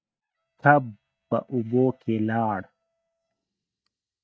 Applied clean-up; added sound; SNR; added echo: neural mask model DeepFilterNet 3.